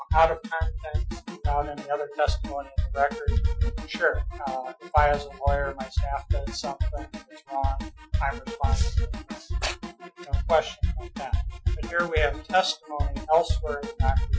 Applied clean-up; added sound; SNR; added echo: classical method Wiener filter.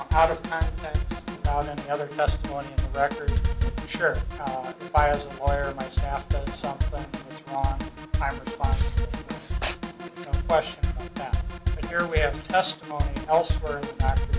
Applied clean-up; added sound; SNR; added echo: none; Drum kit; -2 dB; none.